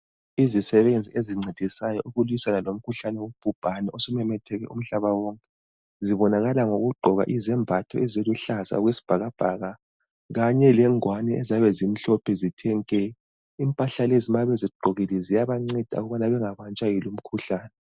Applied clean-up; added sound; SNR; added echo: none; none; none; none.